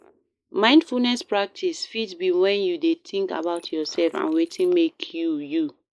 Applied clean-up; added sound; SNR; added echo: neural mask model Resemble Enhance denoiser.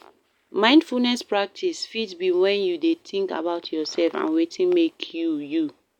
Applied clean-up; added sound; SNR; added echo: none; none; none; none.